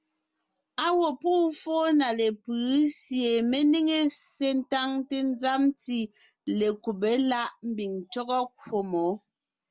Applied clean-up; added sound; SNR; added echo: none; none; none; none.